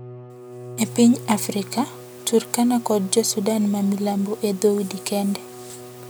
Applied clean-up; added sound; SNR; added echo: none; Bowed string instrument; 16 dB; none.